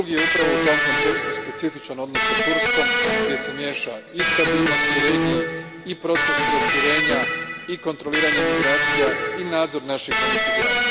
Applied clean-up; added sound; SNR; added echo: none; Electric guitar; -5 dB; none.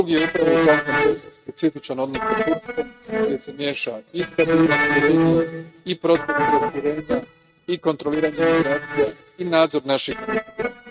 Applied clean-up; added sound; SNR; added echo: neural mask model RNNoise.